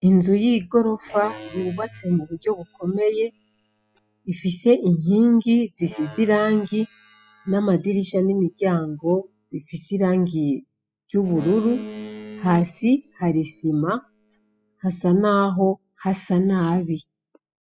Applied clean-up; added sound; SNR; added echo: classical method spectral subtraction.